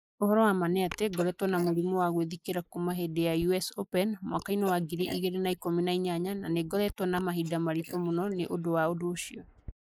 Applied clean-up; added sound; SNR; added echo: neural mask model Resemble Enhance denoiser.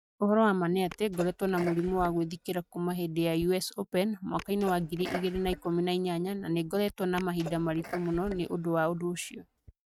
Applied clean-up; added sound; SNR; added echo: neural mask model RNNoise.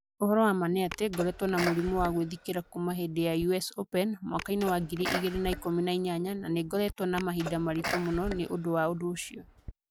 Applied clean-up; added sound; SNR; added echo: none; Sneeze; 10 dB; none.